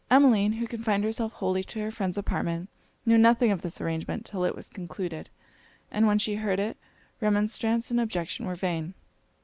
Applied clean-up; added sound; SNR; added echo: none; none; none; none.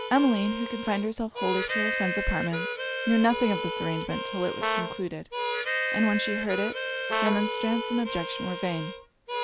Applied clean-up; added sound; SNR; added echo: none; Brass instrument + Harmonica; 3 dB; none.